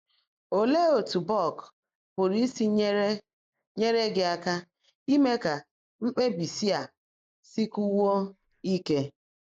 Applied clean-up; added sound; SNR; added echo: neural mask model Resemble Enhance denoiser.